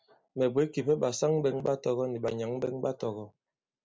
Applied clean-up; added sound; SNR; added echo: none; none; none; none.